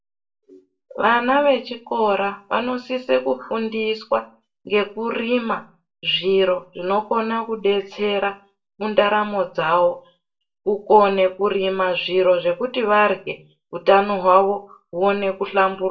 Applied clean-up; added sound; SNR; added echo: none; none; none; reverberation time 0.2 s.